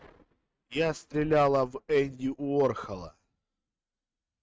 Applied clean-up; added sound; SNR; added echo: neural mask model RNNoise.